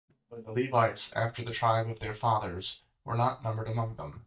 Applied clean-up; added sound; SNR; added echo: neural mask model DeepFilterNet 3.